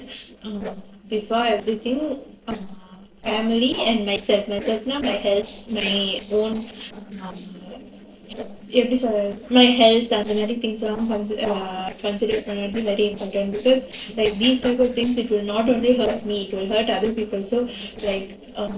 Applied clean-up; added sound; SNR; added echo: neural separator model SepFormer DNS4.